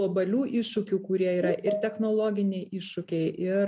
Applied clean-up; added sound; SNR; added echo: none; none; none; none.